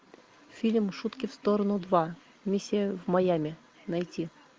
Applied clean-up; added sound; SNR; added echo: none; none; none; none.